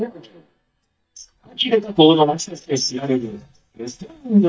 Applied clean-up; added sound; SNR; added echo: neural mask model DeepFilterNet 3.